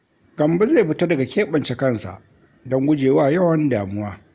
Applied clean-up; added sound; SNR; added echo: none; none; none; none.